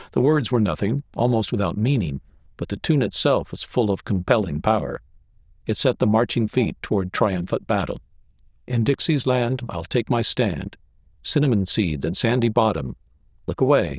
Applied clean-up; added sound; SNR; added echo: neural diffusion model UNIVERSE++.